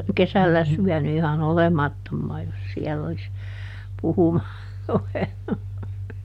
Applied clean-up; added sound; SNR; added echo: none; none; none; none.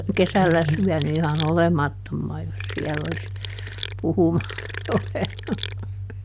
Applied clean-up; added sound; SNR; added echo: none; Sink (filling or washing); 11 dB; none.